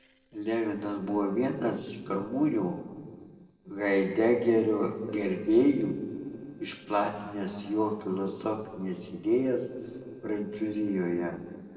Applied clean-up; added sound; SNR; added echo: neural separator model SepFormer DNS4.